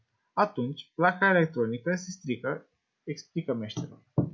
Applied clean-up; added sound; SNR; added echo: none; none; none; none.